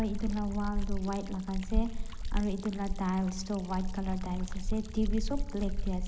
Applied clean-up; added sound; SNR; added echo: none; Liquid; -1 dB; none.